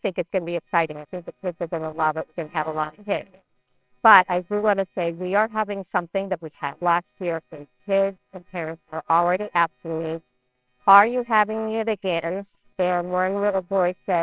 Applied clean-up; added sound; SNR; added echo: neural separator model SepFormer WHAMR!.